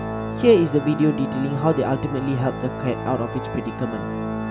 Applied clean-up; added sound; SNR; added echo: none; Organ; 6 dB; none.